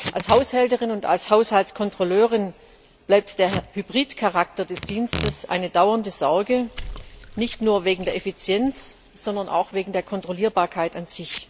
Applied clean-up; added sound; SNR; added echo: none; Packing tape, duct tape / Tearing + Water / Splash, splatter; 14 dB; none.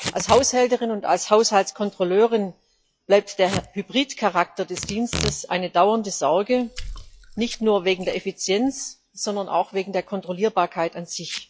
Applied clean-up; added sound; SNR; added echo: classical method log-MMSE.